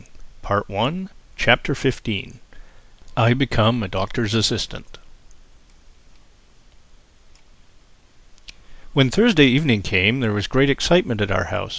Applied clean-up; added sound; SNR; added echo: none; none; none; none.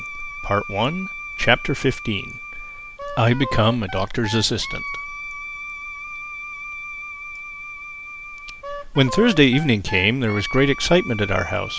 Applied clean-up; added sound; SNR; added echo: none; Wind instrument, woodwind instrument; 11 dB; none.